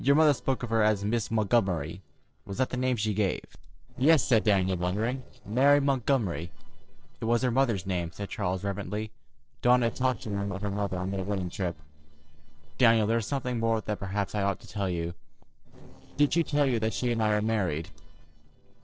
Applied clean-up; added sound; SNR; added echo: neural separator model SepFormer DNS4.